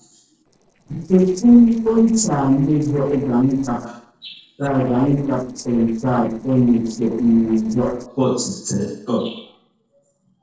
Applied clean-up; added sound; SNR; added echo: neural separator model SepFormer DNS4.